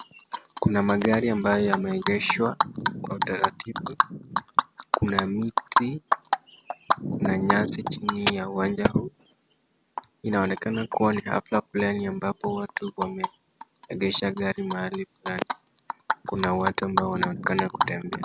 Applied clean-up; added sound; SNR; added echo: none; Animal; 2 dB; none.